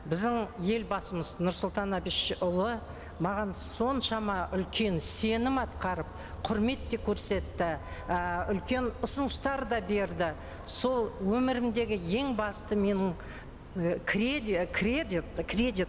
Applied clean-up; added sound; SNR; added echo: none; Vehicle horn, car horn, honking; 12 dB; none.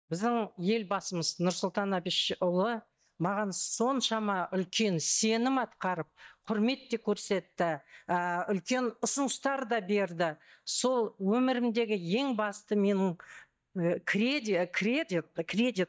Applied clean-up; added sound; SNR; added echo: neural mask model DeepFilterNet 3.